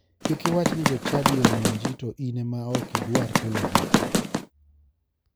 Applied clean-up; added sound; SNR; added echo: none; Run; -5 dB; none.